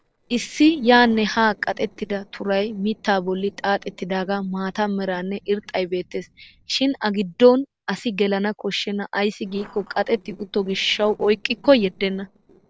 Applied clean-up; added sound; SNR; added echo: neural separator model SepFormer DNS4.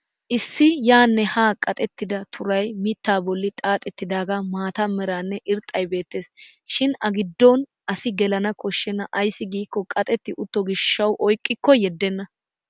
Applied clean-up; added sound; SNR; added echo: none; none; none; none.